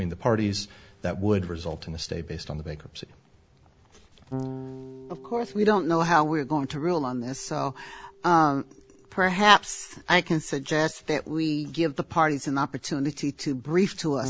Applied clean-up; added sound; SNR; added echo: none; Electric guitar / Bass guitar; 19 dB; none.